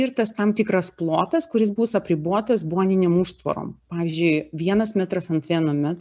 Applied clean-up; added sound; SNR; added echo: none; none; none; none.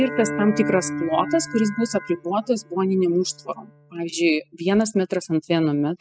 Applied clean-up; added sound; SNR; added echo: classical method spectral subtraction.